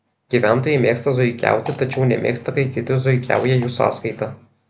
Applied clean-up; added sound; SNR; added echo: none; Fart; 19 dB; none.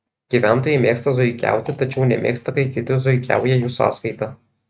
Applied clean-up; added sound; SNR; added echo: neural mask model RNNoise.